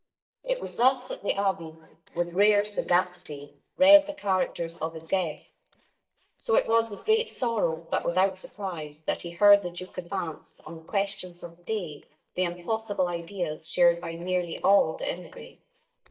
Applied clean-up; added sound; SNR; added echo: neural mask model DeepFilterNet 3.